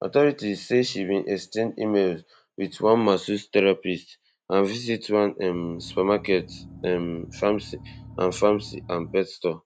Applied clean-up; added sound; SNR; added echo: none; Engine; 18 dB; none.